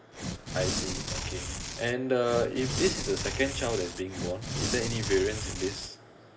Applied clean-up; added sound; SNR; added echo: none; Tearing; 3 dB; reverberation time 0.3 s.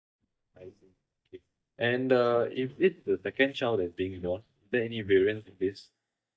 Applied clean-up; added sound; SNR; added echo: neural mask model DeepFilterNet 3.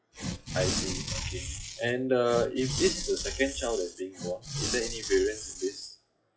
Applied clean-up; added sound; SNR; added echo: classical method WPE with log-MMSE.